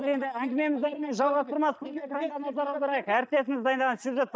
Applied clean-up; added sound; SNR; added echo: neural mask model DeepFilterNet 3.